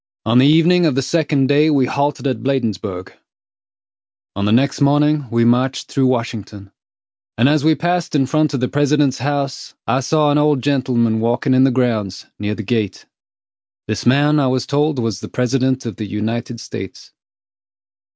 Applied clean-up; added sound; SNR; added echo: none; none; none; none.